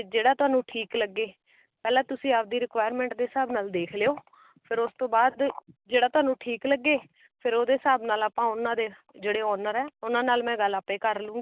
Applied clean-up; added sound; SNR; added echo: none; none; none; none.